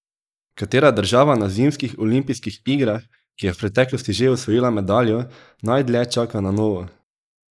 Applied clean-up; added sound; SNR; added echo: neural mask model Resemble Enhance denoiser.